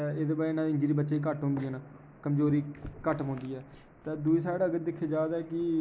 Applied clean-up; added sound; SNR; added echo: none; none; none; none.